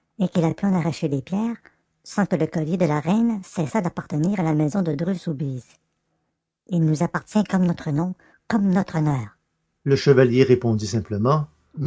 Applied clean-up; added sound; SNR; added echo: none; none; none; none.